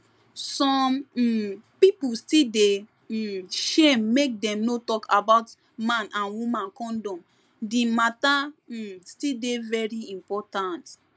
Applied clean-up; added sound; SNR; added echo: none; none; none; none.